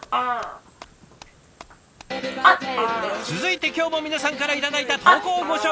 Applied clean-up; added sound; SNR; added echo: none; Animal; -1 dB; none.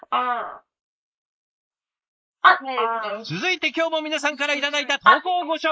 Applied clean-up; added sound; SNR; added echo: neural mask model Resemble Enhance denoiser.